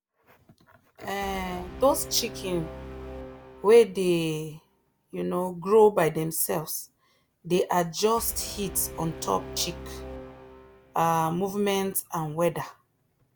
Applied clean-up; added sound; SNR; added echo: none; Brass instrument; 17 dB; none.